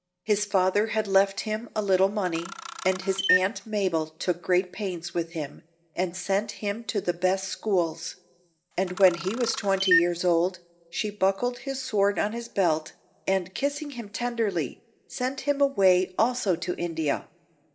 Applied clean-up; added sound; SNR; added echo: none; Camera; 4 dB; reverberation time 0.4 s.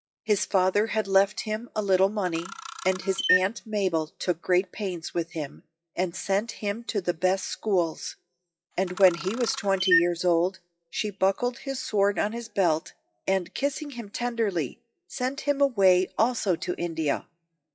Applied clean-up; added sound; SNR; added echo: classical method WPE with log-MMSE.